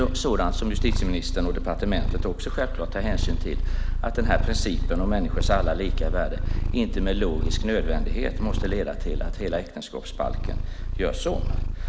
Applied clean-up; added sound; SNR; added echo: none; Purr; -4 dB; none.